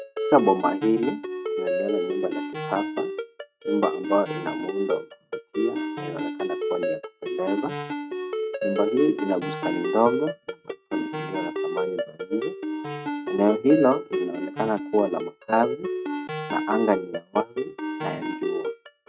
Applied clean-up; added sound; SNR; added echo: neural mask model RNNoise.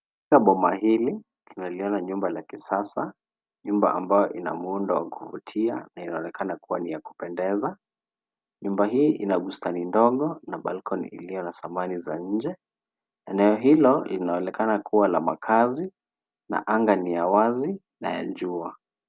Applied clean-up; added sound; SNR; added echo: none; none; none; none.